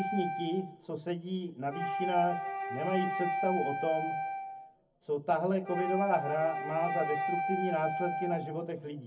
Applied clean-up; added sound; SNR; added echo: none; Wind instrument, woodwind instrument; 2 dB; reverberation time 0.3 s.